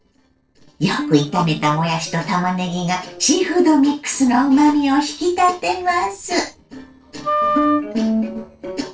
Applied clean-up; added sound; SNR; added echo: neural separator model SepFormer DNS4.